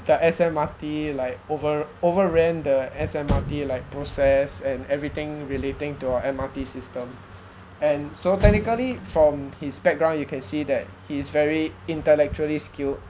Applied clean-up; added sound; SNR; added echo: none; Motor vehicle (road); 10 dB; none.